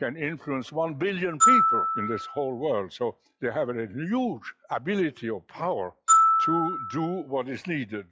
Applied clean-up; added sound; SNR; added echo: classical method log-MMSE.